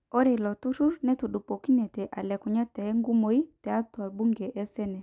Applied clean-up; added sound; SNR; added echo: none; none; none; none.